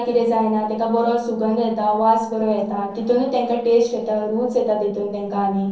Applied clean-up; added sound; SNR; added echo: neural separator model SepFormer DNS4.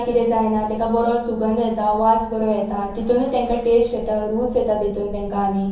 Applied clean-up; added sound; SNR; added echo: none; Traffic noise, roadway noise / Bus; 17 dB; reverberation time 0.6 s.